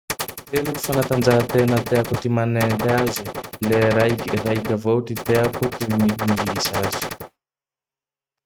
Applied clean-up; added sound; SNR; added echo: neural mask model RNNoise.